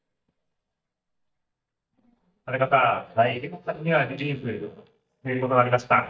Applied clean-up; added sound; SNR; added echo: neural mask model DeepFilterNet 3.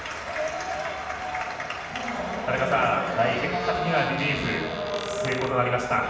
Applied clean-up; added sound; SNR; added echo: none; Squeak; 12 dB; reverberation time 1.0 s.